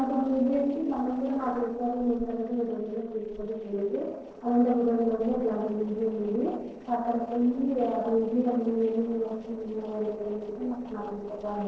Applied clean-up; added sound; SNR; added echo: neural separator model SepFormer DNS4.